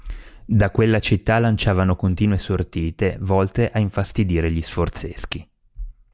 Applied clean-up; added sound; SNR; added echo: none; none; none; none.